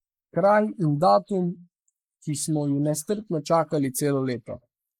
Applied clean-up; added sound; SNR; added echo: neural mask model Resemble Enhance denoiser.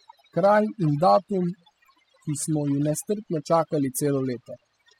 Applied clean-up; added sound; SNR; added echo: classical method spectral subtraction.